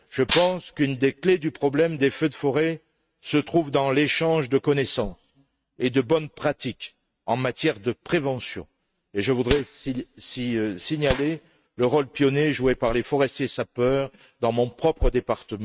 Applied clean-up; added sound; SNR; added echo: neural mask model RNNoise.